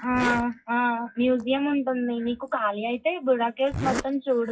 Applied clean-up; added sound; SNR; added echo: classical method WPE with log-MMSE.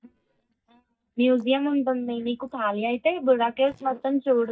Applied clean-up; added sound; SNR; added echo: neural mask model DeepFilterNet 3.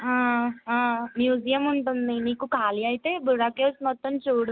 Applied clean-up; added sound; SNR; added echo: none; none; none; none.